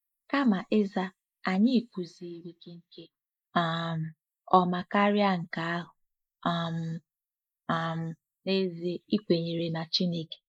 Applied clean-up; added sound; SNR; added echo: neural mask model Resemble Enhance denoiser.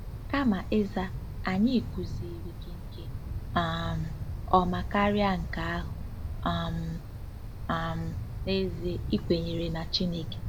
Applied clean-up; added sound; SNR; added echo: none; Wind; 5 dB; none.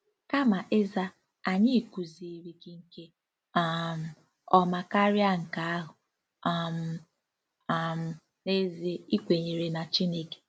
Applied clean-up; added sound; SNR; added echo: none; none; none; none.